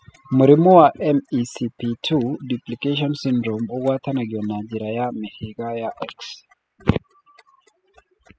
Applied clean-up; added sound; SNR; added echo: classical method spectral subtraction.